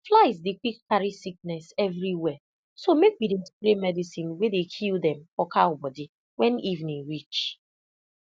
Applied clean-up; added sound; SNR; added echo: none; none; none; none.